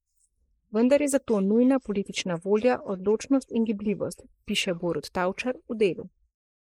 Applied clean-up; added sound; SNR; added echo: neural mask model Resemble Enhance denoiser.